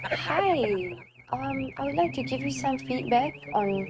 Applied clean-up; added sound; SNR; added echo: neural mask model RNNoise.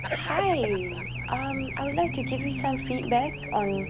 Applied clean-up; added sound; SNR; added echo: none; Race car, auto racing / Alarm; 4 dB; none.